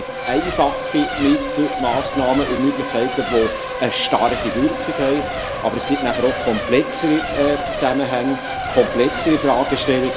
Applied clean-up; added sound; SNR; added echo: none; Race car, auto racing / Accelerating, revving, vroom / Mechanisms; 5 dB; reverberation time 0.6 s.